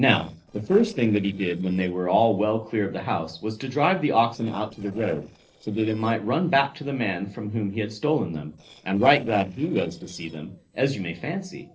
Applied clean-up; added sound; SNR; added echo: neural separator model SepFormer DNS4.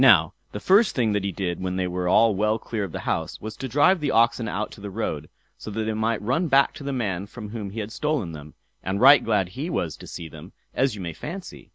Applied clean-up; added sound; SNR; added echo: none; none; none; none.